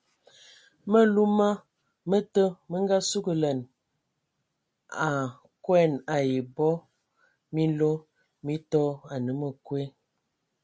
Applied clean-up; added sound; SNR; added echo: none; none; none; none.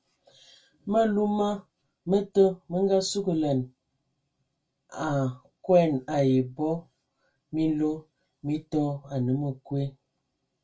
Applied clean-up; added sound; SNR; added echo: none; none; none; reverberation time 0.1 s.